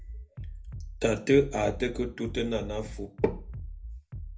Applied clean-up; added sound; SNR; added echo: none; Bass drum; 10 dB; reverberation time 0.3 s.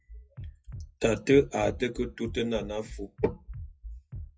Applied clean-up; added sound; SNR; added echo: classical method WPE with log-MMSE.